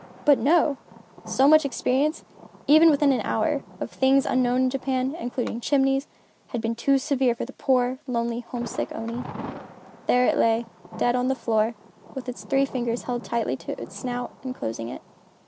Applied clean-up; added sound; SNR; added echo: none; Thunder; 19 dB; none.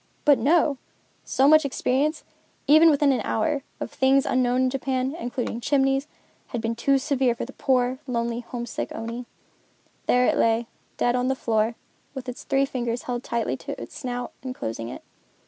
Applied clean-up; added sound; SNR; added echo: none; none; none; none.